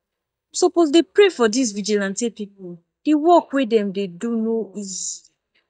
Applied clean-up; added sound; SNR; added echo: neural mask model DeepFilterNet 3.